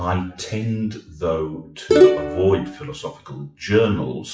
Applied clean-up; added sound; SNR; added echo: classical method WPE with log-MMSE.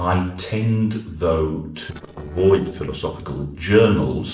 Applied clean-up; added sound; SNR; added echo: neural separator model SepFormer DNS4.